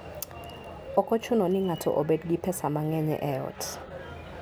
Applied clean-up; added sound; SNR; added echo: none; none; none; none.